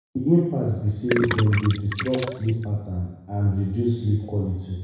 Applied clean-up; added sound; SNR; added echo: none; Gurgling; 7 dB; reverberation time 1.0 s.